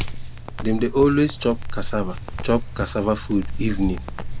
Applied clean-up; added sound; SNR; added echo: none; Crackle + Tearing; 4 dB; none.